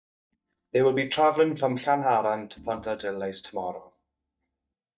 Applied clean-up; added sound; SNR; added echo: neural mask model DeepFilterNet 3.